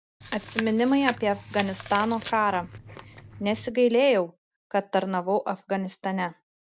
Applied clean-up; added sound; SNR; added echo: none; Chewing, mastication; 12 dB; none.